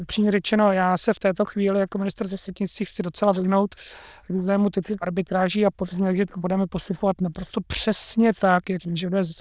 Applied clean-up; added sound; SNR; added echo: neural diffusion model UNIVERSE++.